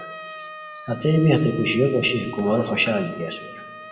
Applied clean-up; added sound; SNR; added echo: none; Trumpet; 15 dB; reverberation time 1.2 s.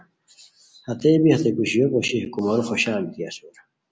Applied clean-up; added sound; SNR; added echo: none; none; none; none.